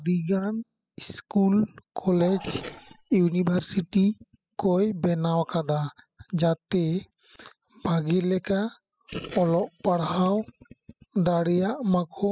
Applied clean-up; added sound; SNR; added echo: classical method spectral subtraction.